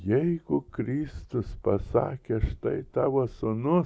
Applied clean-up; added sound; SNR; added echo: none; none; none; none.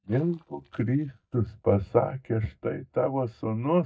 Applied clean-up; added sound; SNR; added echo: neural mask model DeepFilterNet 3.